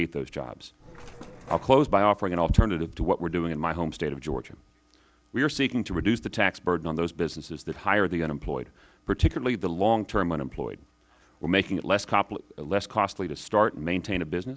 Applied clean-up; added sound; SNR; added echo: none; Mechanisms; 17 dB; none.